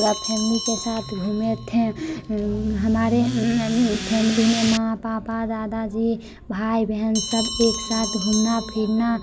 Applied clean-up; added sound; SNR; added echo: none; Bell + Accelerating, revving, vroom / Car; 9 dB; none.